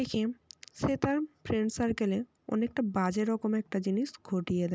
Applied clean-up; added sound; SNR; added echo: none; none; none; none.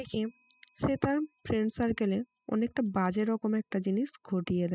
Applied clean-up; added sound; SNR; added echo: classical method spectral subtraction.